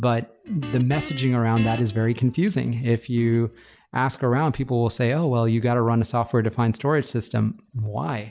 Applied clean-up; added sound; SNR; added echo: none; Guitar; 16 dB; none.